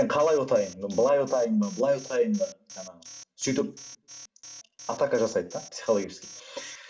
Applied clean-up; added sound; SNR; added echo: none; Alarm; 19 dB; reverberation time 0.4 s.